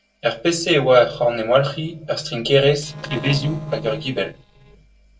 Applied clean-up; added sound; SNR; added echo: neural separator model SepFormer DNS4.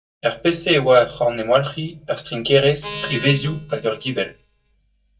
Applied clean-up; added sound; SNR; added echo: neural mask model DeepFilterNet 3.